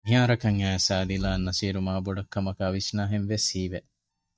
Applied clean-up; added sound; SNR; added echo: neural mask model DeepFilterNet 3.